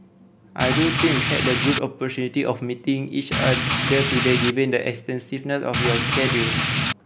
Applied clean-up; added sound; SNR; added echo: none; Rain; -4 dB; none.